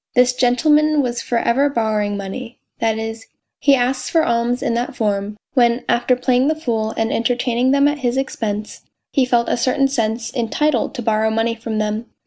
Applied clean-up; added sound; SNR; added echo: none; none; none; none.